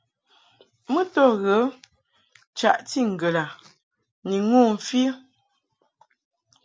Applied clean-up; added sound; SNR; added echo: none; none; none; none.